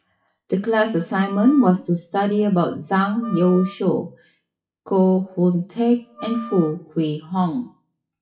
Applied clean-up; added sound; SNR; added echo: classical method WPE with log-MMSE.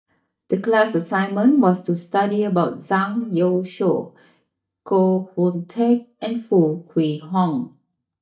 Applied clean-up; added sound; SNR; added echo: neural mask model DeepFilterNet 3.